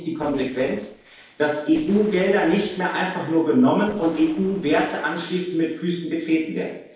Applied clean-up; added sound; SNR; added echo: neural separator model SepFormer DNS4.